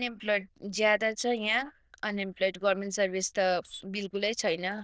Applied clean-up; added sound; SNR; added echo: neural diffusion model UNIVERSE++.